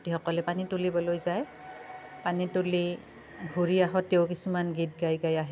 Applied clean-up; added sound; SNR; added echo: none; none; none; none.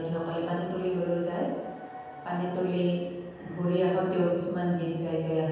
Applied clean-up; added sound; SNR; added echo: none; none; none; reverberation time 1.2 s.